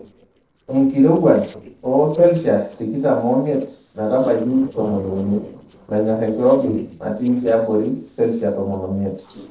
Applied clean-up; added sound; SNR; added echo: neural separator model SepFormer DNS4.